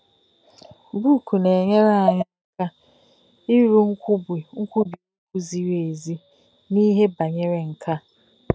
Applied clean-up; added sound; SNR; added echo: none; none; none; none.